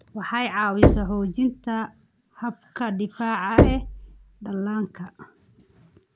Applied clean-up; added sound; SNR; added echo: none; Knock; -3 dB; none.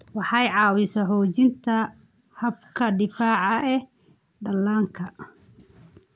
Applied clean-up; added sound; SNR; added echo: none; none; none; none.